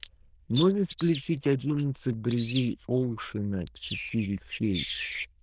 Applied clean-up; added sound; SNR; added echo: neural diffusion model UNIVERSE++.